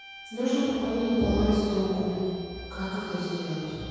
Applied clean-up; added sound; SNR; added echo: none; Bowed string instrument; 18 dB; reverberation time 2.2 s.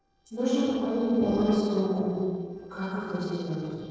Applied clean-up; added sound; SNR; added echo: neural separator model SepFormer DNS4.